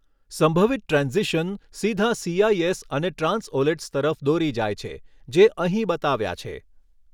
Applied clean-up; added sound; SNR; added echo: none; none; none; none.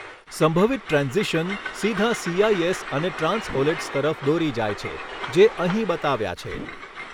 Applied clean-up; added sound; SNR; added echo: none; Train + Whoosh, swoosh, swish; 11 dB; none.